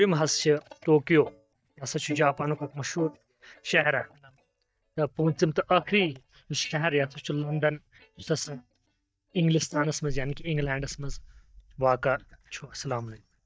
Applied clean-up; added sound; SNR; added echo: neural mask model DeepFilterNet 3.